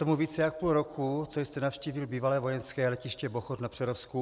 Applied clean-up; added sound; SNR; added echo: none; none; none; none.